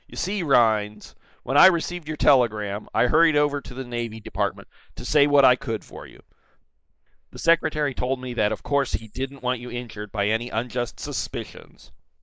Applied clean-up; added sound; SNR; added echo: neural mask model Resemble Enhance denoiser.